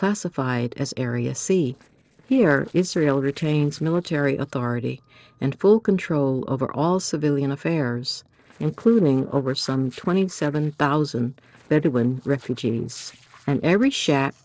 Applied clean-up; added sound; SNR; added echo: neural separator model SepFormer DNS4.